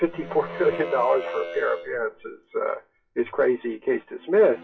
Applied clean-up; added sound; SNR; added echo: classical method WPE with log-MMSE.